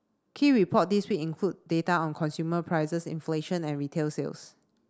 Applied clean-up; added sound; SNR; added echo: none; none; none; none.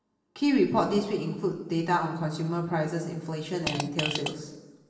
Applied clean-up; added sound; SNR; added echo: none; Fart; 5 dB; reverberation time 1.2 s.